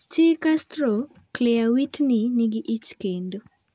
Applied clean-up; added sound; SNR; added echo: none; none; none; none.